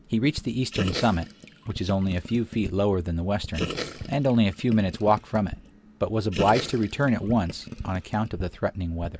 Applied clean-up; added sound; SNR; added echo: none; Tap + Gurgling; 11 dB; none.